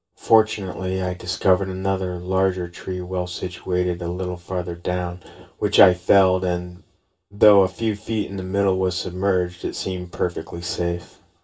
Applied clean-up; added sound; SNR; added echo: none; none; none; reverberation time 0.2 s.